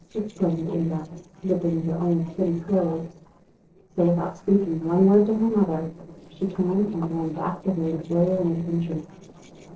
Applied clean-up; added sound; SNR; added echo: neural separator model SepFormer DNS4.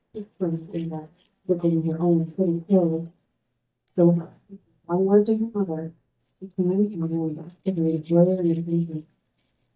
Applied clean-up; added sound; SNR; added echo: neural mask model DeepFilterNet 3.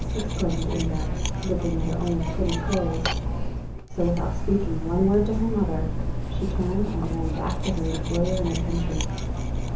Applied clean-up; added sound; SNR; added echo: none; Cutlery, silverware; -1 dB; reverberation time 0.8 s.